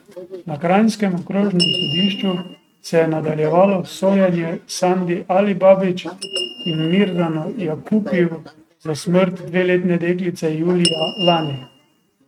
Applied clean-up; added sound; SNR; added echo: neural mask model RNNoise.